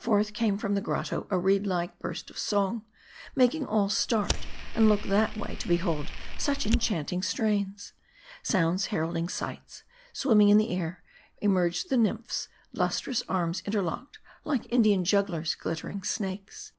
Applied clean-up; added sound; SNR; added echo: none; Fire; 2 dB; none.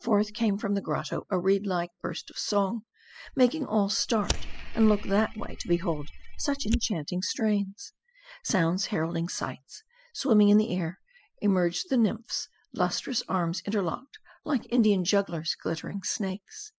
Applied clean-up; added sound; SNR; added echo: classical method spectral subtraction.